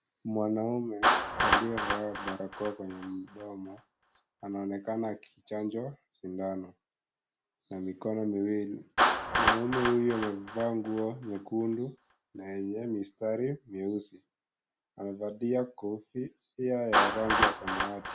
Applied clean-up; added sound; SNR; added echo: none; Clapping; 0 dB; none.